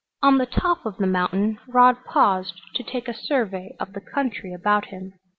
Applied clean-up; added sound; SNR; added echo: none; none; none; none.